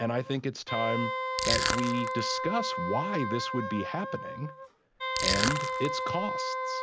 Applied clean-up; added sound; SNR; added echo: none; Wind instrument, woodwind instrument + Crushing; -1 dB; none.